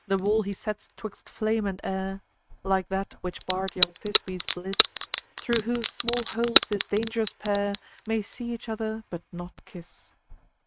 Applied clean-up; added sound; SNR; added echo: neural mask model RNNoise.